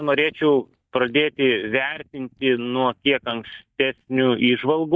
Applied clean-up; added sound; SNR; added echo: neural mask model DeepFilterNet 3.